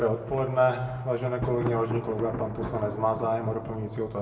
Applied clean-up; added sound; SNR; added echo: none; Thunder; 11 dB; reverberation time 0.8 s.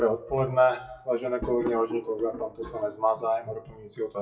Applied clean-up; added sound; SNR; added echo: classical method WPE with log-MMSE.